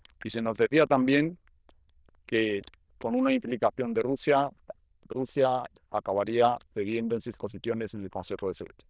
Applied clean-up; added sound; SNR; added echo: neural diffusion model UNIVERSE++.